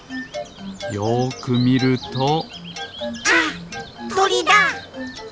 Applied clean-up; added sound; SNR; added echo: none; Bird vocalization, bird call, bird song; 19 dB; none.